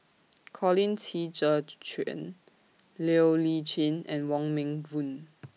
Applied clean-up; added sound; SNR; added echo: none; none; none; none.